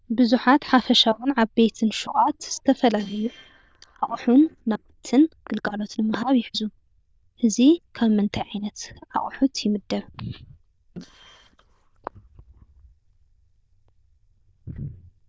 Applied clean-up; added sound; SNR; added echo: neural diffusion model UNIVERSE++.